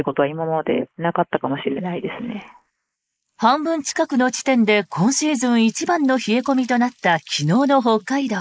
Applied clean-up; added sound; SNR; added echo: neural mask model Resemble Enhance denoiser.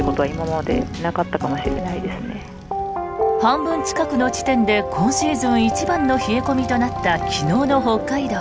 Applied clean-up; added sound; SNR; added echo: none; Motorcycle; 14 dB; none.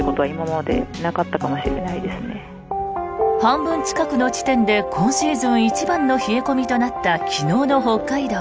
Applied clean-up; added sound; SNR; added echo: none; none; none; none.